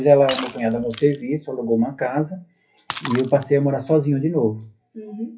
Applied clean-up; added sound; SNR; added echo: classical method WPE with log-MMSE.